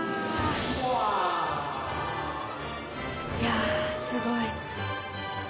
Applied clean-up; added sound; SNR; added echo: none; none; none; none.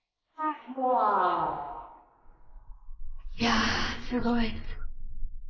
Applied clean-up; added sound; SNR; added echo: neural mask model Resemble Enhance denoiser.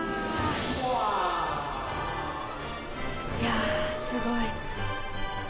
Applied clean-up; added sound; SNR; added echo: none; Crackle; 8 dB; none.